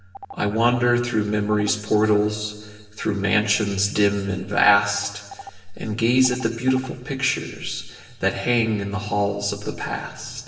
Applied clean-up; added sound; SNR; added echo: none; Telephone; 19 dB; reverberation time 1.4 s.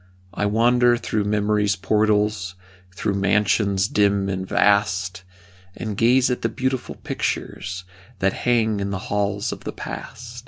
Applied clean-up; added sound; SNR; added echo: none; none; none; none.